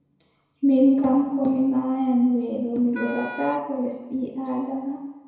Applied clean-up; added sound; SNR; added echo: none; Wind instrument, woodwind instrument; 14 dB; reverberation time 1.0 s.